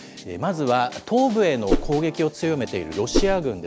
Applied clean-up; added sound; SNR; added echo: none; Whoosh, swoosh, swish; -1 dB; none.